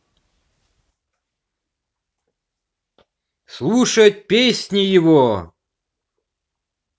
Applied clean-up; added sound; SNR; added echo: none; none; none; none.